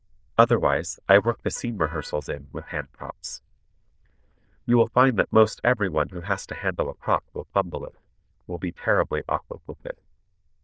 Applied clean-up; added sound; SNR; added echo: neural diffusion model UNIVERSE++.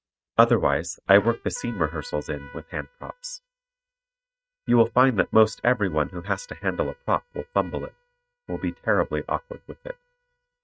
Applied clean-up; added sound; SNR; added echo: neural mask model RNNoise.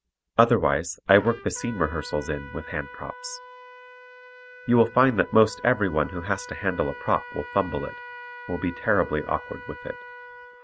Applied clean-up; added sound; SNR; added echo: none; Trumpet; 16 dB; none.